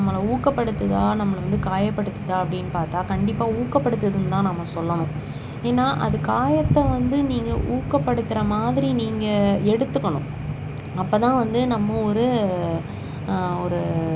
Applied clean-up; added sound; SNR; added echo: none; none; none; none.